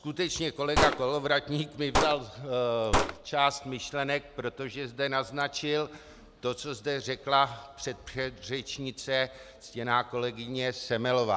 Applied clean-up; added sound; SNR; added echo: none; Gunshot, gunfire; 1 dB; none.